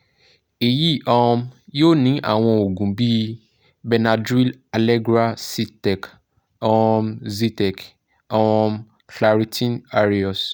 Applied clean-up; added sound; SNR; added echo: none; none; none; none.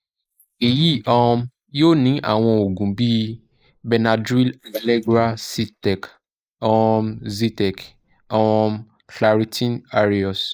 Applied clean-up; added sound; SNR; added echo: neural mask model Resemble Enhance denoiser.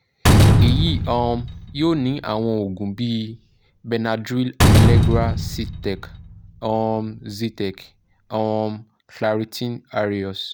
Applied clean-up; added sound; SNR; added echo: none; Slam; -5 dB; none.